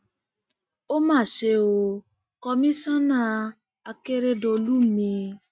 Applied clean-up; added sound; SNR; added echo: neural mask model RNNoise.